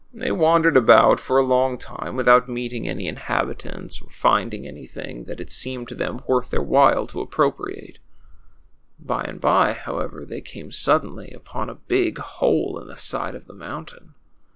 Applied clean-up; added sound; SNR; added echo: none; none; none; none.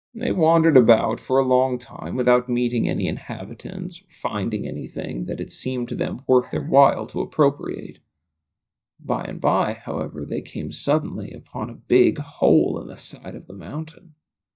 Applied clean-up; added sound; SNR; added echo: neural mask model DeepFilterNet 3.